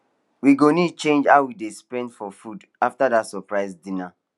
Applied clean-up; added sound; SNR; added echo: none; none; none; none.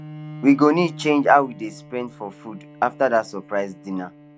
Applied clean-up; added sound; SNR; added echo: none; Bowed string instrument; 18 dB; none.